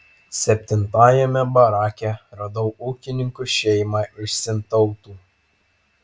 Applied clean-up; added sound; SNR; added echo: none; none; none; none.